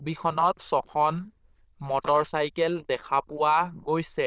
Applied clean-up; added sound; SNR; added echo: neural diffusion model UNIVERSE++.